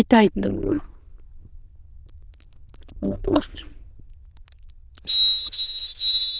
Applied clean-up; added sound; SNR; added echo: neural diffusion model UNIVERSE++.